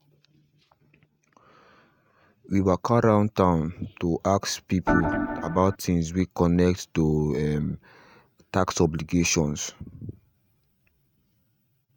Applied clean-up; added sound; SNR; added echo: neural mask model RNNoise.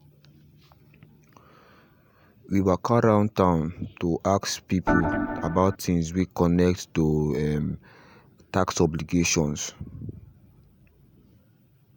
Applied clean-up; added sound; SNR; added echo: none; Organ; 0 dB; none.